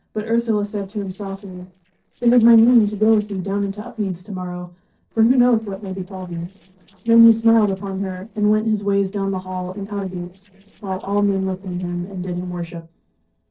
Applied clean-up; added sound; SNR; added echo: neural separator model SepFormer DNS4.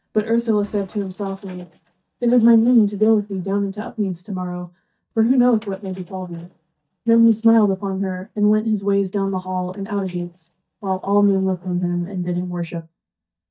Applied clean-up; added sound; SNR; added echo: neural mask model DeepFilterNet 3.